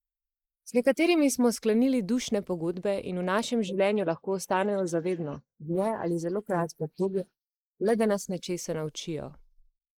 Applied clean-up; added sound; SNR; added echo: neural mask model Resemble Enhance denoiser.